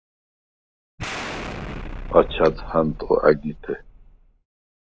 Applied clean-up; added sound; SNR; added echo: none; Explosion; 9 dB; none.